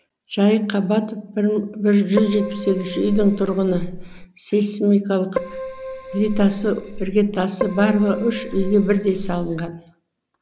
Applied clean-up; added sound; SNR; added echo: none; Keyboard (musical); 9 dB; none.